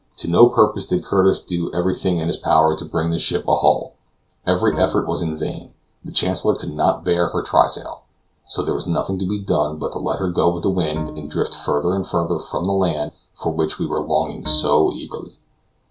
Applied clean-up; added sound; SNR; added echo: none; Bowed string instrument; 15 dB; none.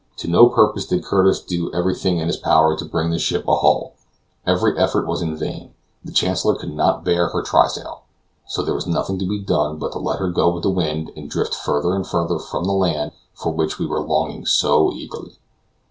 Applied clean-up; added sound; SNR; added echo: none; none; none; none.